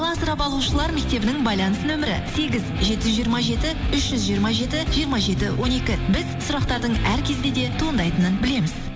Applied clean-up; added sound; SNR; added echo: none; none; none; none.